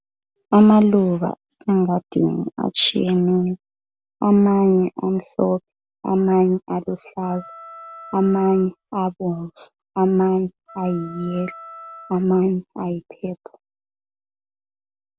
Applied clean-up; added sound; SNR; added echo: none; Wind instrument, woodwind instrument; 20 dB; none.